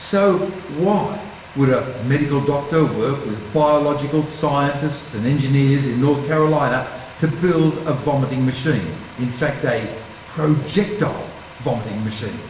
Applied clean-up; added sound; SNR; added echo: none; Truck; 19 dB; reverberation time 0.9 s.